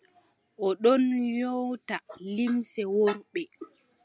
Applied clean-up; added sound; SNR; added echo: none; none; none; none.